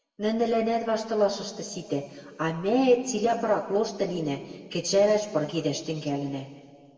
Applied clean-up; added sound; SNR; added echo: none; none; none; reverberation time 2.0 s.